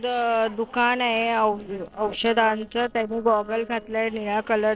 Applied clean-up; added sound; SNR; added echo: neural separator model SepFormer DNS4.